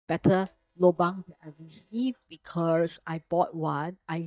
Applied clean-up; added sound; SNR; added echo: neural mask model DeepFilterNet 3.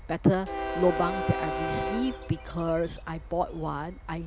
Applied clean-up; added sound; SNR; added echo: none; Train; 5 dB; none.